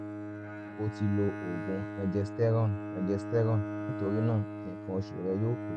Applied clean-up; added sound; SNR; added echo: none; Bowed string instrument; 6 dB; none.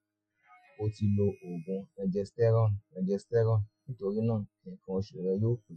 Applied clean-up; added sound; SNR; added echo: classical method Wiener filter.